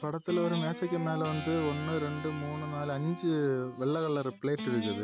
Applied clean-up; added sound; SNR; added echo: none; Guitar; 9 dB; none.